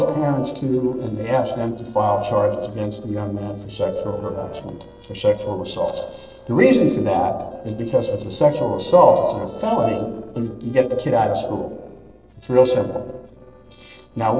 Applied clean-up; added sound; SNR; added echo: neural separator model SepFormer DNS4.